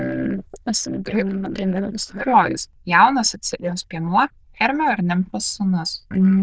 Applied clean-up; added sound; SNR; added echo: neural diffusion model UNIVERSE++.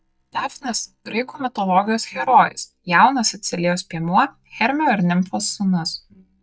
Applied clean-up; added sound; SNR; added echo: neural mask model DeepFilterNet 3.